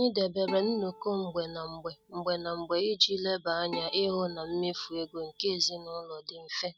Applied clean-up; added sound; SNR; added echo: none; Bowed string instrument; 16 dB; none.